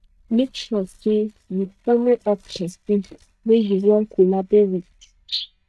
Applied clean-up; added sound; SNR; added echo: neural mask model DeepFilterNet 3.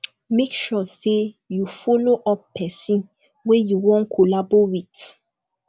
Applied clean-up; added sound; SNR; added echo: none; none; none; none.